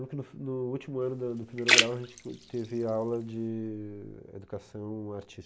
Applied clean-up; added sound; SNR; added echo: none; Splash, splatter; -3 dB; none.